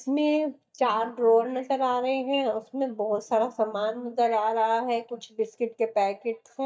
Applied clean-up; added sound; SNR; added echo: neural mask model DeepFilterNet 3.